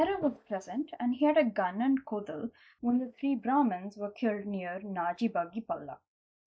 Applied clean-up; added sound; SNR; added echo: neural mask model DeepFilterNet 3.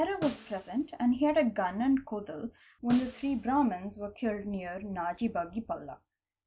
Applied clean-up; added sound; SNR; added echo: none; Snare drum; 17 dB; none.